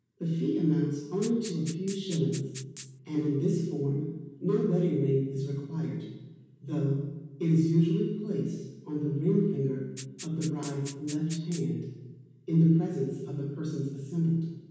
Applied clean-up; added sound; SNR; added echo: none; Rattle (instrument); 17 dB; reverberation time 1.2 s.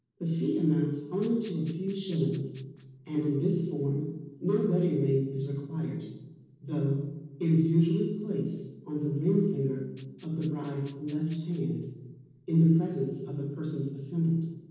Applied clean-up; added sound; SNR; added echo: neural separator model SepFormer DNS4.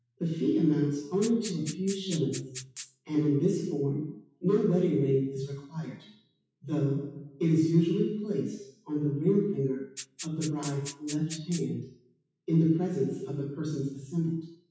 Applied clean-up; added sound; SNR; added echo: classical method WPE with log-MMSE.